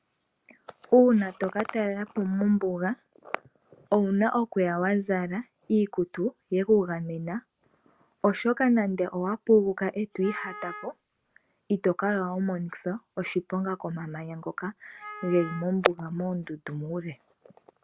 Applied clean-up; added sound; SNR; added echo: none; Wind instrument, woodwind instrument; 16 dB; none.